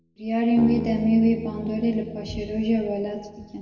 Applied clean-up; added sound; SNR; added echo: none; Bass guitar; 11 dB; reverberation time 1.2 s.